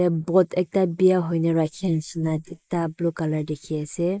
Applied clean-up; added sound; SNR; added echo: neural mask model Resemble Enhance denoiser.